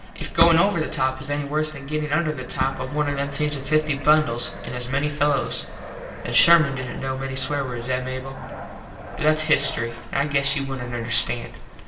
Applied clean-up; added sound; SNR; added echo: none; Fixed-wing aircraft, airplane; 16 dB; reverberation time 0.8 s.